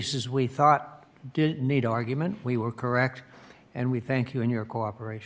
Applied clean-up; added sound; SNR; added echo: none; none; none; none.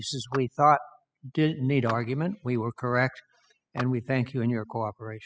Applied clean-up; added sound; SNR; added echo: classical method spectral subtraction.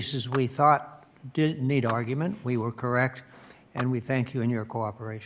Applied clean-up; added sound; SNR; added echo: none; Clapping; 18 dB; none.